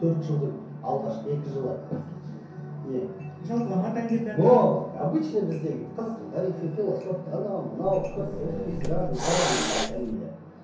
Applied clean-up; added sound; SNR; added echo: none; Hiss; 2 dB; reverberation time 0.6 s.